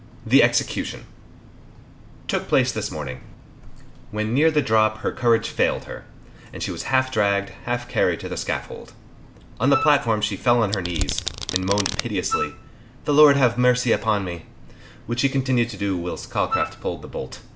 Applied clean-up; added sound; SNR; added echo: none; Domestic sounds, home sounds + Wind instrument, woodwind instrument; 5 dB; none.